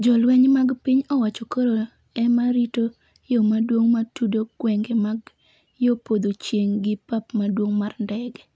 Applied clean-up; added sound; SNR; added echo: none; none; none; none.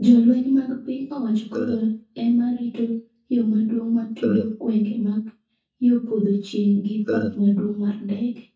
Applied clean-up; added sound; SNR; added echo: neural mask model DeepFilterNet 3.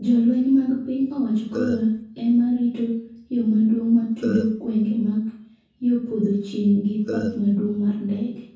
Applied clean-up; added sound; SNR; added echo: none; Burping, eructation; 9 dB; reverberation time 0.6 s.